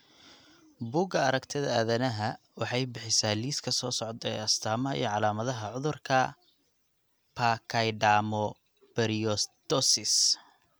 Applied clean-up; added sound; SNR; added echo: none; none; none; none.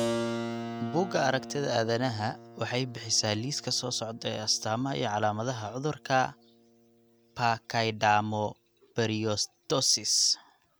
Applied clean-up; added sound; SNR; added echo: none; Keyboard (musical); 11 dB; none.